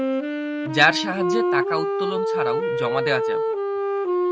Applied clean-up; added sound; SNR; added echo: none; Wind instrument, woodwind instrument; -3 dB; none.